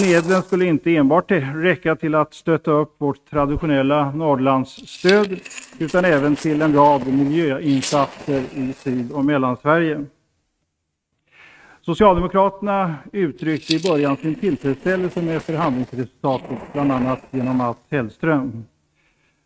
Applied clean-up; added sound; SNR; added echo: neural mask model RNNoise.